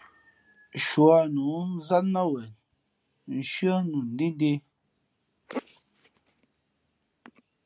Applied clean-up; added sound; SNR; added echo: none; none; none; none.